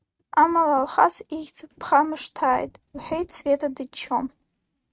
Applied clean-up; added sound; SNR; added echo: neural mask model RNNoise.